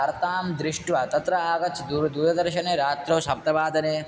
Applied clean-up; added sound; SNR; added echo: none; none; none; none.